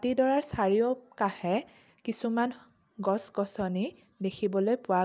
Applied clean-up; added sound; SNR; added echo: none; none; none; none.